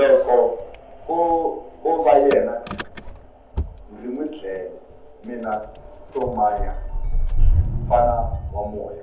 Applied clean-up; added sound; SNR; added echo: none; Engine starting / Motor vehicle (road); 3 dB; reverberation time 0.6 s.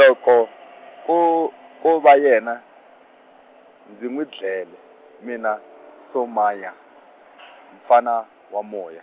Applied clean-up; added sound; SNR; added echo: none; none; none; none.